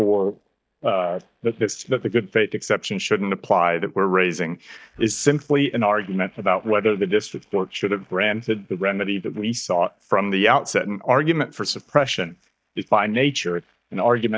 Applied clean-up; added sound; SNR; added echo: neural mask model DeepFilterNet 3.